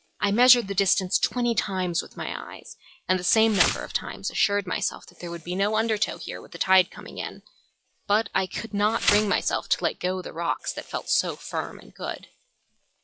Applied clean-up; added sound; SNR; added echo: classical method log-MMSE.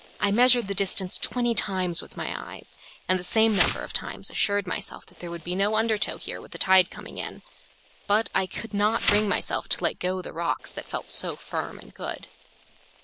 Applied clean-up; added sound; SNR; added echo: none; Insect; 11 dB; none.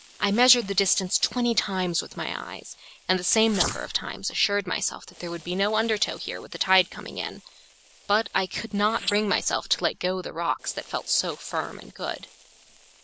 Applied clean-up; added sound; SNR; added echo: neural mask model Resemble Enhance denoiser.